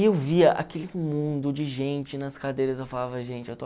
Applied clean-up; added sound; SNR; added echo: none; none; none; none.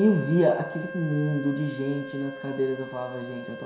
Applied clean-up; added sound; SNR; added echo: none; Wind instrument, woodwind instrument; 12 dB; reverberation time 0.7 s.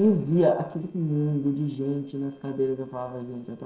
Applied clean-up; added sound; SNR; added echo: neural separator model SepFormer DNS4.